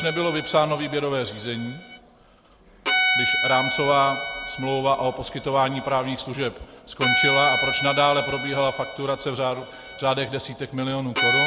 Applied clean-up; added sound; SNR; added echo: none; Bowed string instrument; 3 dB; none.